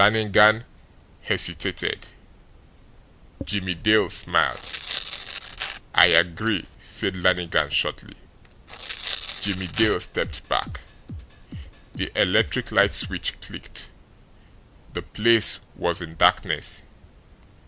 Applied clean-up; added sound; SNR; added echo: none; Drum kit + Tearing; 10 dB; none.